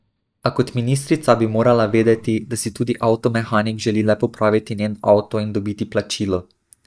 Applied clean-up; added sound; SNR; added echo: neural mask model DeepFilterNet 3.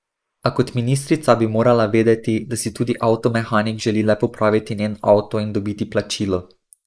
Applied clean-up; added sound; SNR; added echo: neural mask model Resemble Enhance denoiser.